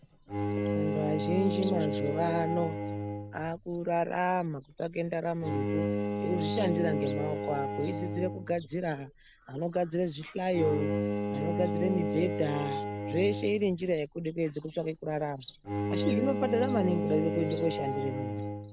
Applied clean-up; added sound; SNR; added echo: none; Bowed string instrument; 2 dB; none.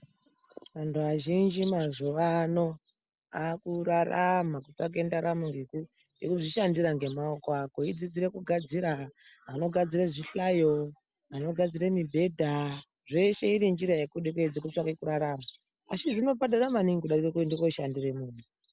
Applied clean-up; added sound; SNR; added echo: none; none; none; none.